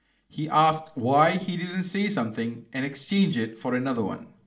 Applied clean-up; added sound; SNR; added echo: none; none; none; reverberation time 0.4 s.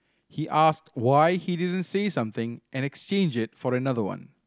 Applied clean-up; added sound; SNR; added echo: none; none; none; none.